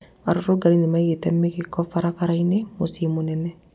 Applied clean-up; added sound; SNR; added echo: none; none; none; none.